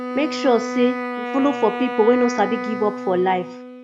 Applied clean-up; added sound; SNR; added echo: none; Wind instrument, woodwind instrument; 7 dB; none.